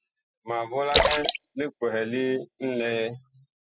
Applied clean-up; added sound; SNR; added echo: classical method spectral subtraction.